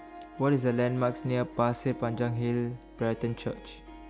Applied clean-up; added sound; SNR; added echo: none; Harp; 16 dB; none.